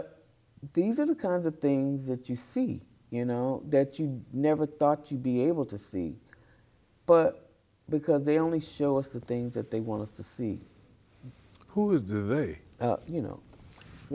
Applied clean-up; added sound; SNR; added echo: none; none; none; none.